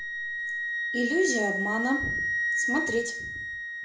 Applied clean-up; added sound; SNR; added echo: none; Wind instrument, woodwind instrument; -1 dB; reverberation time 0.4 s.